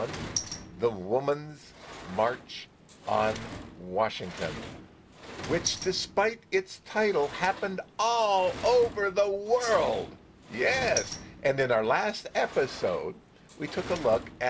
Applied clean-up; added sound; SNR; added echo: none; Sliding door; 12 dB; none.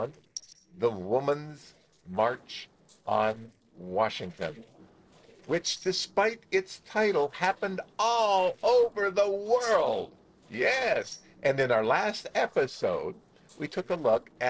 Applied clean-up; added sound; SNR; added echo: neural separator model SepFormer DNS4.